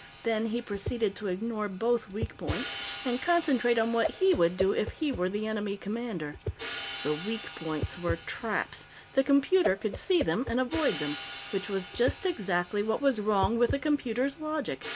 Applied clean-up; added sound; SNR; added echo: none; Whoosh, swoosh, swish + Hi-hat; 10 dB; none.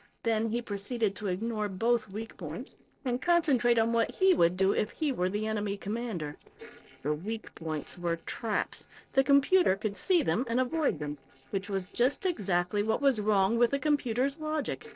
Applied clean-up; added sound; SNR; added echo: neural separator model SepFormer DNS4.